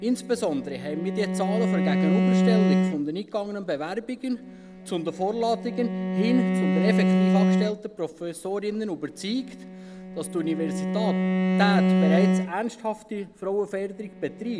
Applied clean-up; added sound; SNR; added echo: none; Bowed string instrument; -3 dB; none.